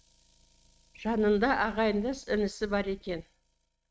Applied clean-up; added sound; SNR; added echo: neural mask model RNNoise.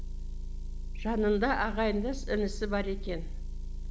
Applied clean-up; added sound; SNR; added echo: none; Motor vehicle (road) / Engine; 3 dB; none.